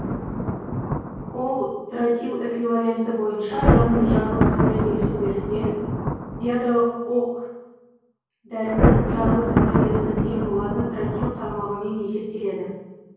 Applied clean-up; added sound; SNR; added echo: none; Thunder; -1 dB; reverberation time 1.3 s.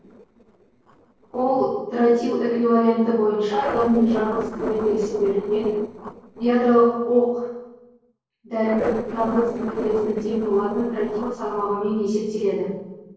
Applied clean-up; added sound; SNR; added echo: neural separator model SepFormer DNS4.